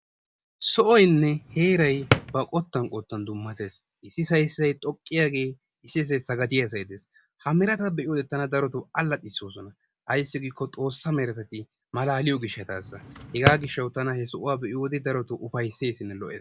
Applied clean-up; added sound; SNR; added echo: none; Drawer open or close; 3 dB; none.